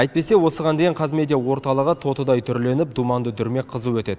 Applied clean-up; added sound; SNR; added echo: none; none; none; none.